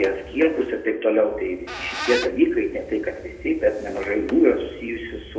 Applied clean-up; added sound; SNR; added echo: none; Squeak; 14 dB; reverberation time 0.7 s.